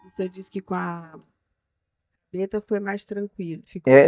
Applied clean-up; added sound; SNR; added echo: neural mask model DeepFilterNet 3.